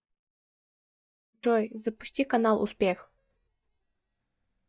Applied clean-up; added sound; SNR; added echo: neural mask model DeepFilterNet 3.